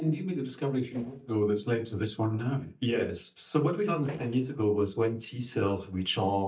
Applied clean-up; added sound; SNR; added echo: neural mask model DeepFilterNet 3.